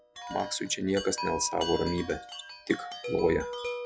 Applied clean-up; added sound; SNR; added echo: classical method log-MMSE.